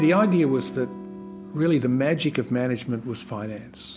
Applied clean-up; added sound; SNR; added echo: none; Electric guitar / Strum; 15 dB; none.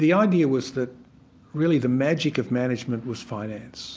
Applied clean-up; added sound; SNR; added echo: none; none; none; none.